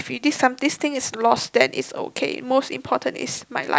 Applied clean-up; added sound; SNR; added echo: none; none; none; none.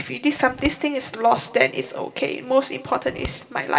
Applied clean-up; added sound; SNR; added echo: none; Scissors; 16 dB; reverberation time 1.5 s.